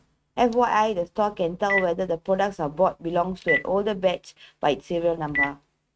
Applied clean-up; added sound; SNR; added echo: neural mask model RNNoise.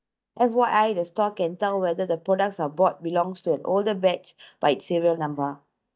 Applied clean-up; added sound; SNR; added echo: neural mask model DeepFilterNet 3.